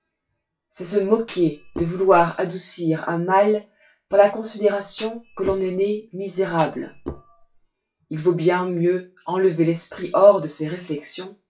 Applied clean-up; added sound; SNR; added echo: classical method WPE with log-MMSE.